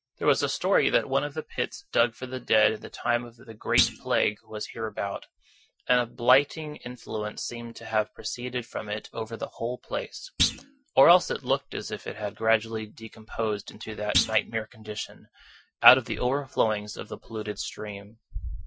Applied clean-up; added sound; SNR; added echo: classical method Wiener filter.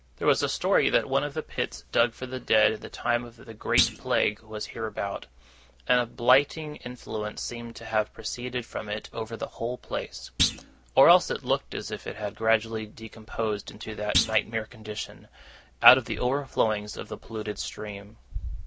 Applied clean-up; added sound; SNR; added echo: none; Thump, thud; 5 dB; none.